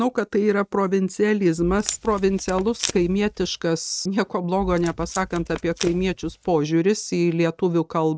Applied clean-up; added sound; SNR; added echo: neural mask model RNNoise.